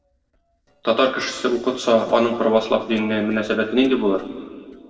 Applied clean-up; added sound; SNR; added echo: neural separator model SepFormer DNS4.